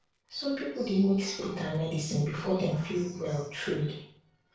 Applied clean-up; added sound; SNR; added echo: neural separator model SepFormer DNS4.